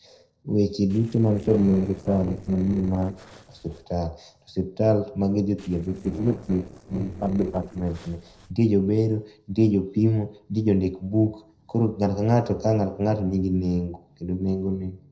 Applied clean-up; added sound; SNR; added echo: neural separator model SepFormer DNS4.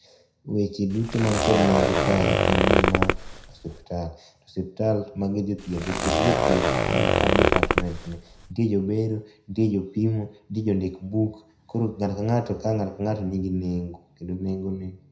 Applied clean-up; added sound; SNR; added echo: none; Zipper (clothing); -3 dB; reverberation time 0.5 s.